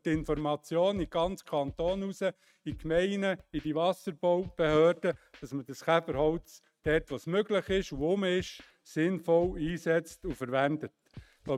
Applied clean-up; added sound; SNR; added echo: neural mask model RNNoise.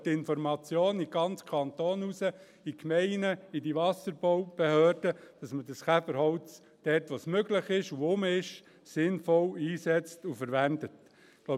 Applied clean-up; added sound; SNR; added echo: none; none; none; none.